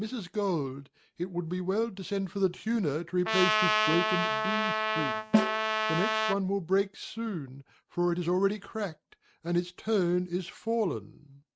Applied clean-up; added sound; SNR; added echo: neural mask model RNNoise.